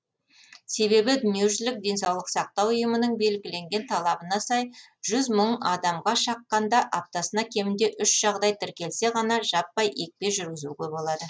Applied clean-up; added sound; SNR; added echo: none; none; none; none.